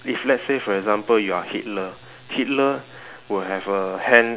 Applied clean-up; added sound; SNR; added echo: none; none; none; none.